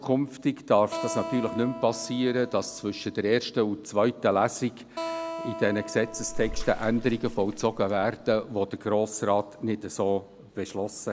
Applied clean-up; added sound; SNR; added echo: none; Acoustic guitar + Bathtub (filling or washing) / Water / Splash, splatter; 10 dB; none.